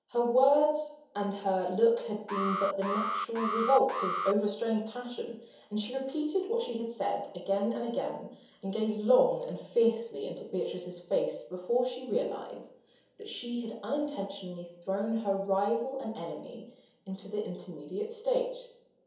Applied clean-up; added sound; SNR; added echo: none; Alarm; 4 dB; reverberation time 2.8 s.